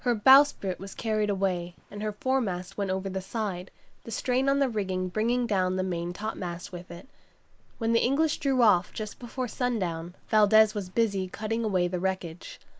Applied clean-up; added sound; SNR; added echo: neural mask model Resemble Enhance denoiser.